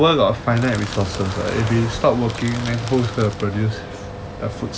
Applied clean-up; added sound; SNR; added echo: none; Car passing by + Crushing; 15 dB; none.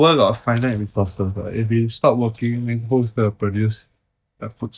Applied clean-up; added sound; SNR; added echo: neural mask model DeepFilterNet 3.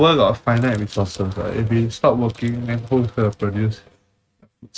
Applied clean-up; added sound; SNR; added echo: neural mask model RNNoise.